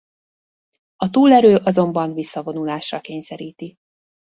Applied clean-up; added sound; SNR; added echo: none; none; none; none.